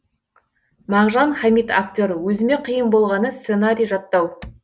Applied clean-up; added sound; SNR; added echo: none; none; none; none.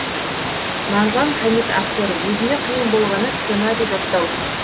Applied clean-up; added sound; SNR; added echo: none; Water; 2 dB; none.